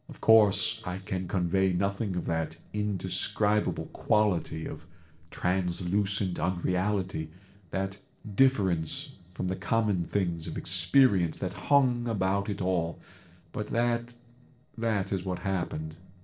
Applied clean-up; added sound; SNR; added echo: neural separator model SepFormer DNS4.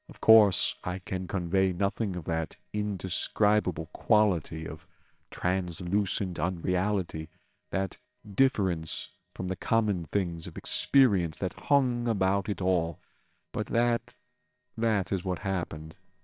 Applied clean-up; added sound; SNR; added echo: neural separator model SepFormer WHAMR!.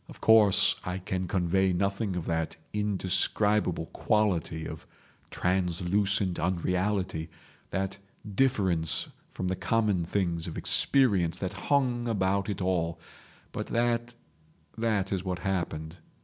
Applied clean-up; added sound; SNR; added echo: none; none; none; none.